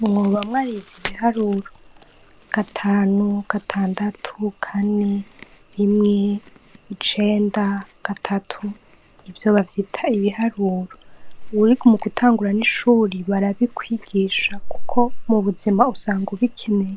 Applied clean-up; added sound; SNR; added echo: none; Chewing, mastication; 10 dB; none.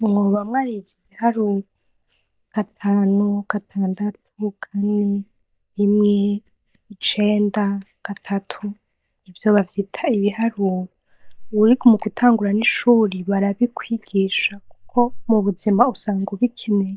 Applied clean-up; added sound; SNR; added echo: neural mask model DeepFilterNet 3.